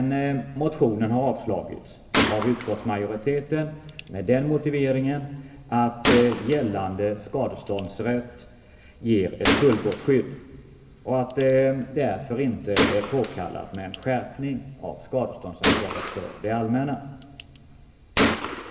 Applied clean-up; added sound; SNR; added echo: none; Gunshot, gunfire; 5 dB; reverberation time 1.7 s.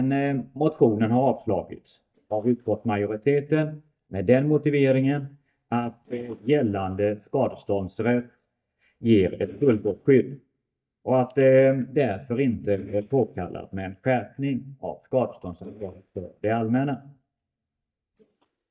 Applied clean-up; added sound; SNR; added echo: neural mask model DeepFilterNet 3.